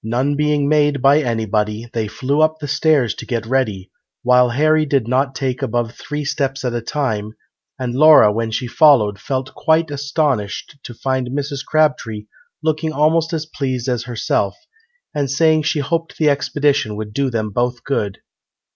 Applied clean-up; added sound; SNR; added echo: none; none; none; none.